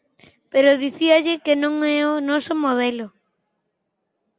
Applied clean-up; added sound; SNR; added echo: none; none; none; none.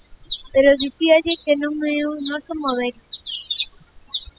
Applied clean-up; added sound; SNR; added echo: classical method spectral subtraction.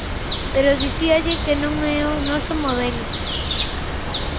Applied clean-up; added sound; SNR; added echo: none; Bird; 2 dB; none.